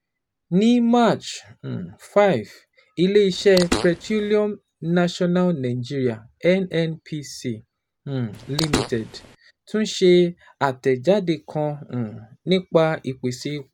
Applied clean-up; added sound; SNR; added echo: none; Fart; 7 dB; none.